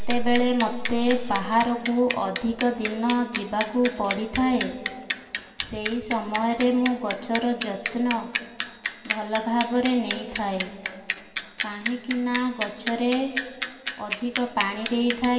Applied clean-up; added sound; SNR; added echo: none; Bicycle; 9 dB; reverberation time 2.2 s.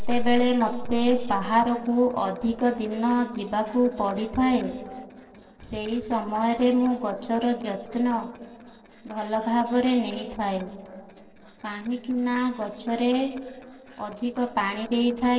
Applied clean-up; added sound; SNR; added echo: neural separator model SepFormer DNS4.